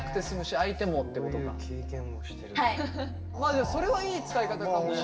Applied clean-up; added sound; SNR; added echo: none; none; none; reverberation time 1.4 s.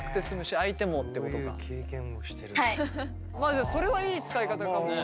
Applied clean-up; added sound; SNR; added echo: none; none; none; none.